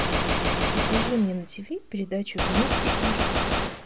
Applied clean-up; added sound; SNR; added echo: none; Gunshot, gunfire; -4 dB; none.